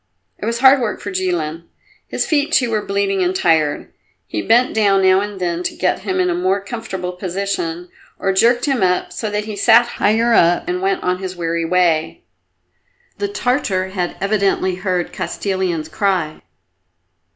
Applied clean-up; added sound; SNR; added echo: none; none; none; none.